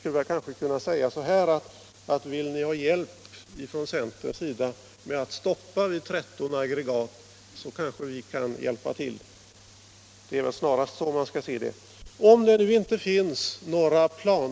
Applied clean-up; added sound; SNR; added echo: none; none; none; none.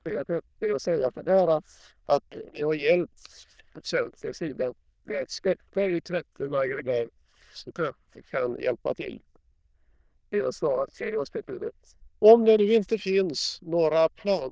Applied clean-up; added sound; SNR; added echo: neural diffusion model UNIVERSE++.